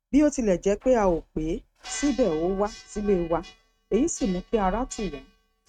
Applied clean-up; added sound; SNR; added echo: neural mask model RNNoise.